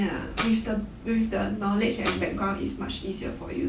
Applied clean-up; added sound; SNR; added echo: none; Tambourine; -4 dB; none.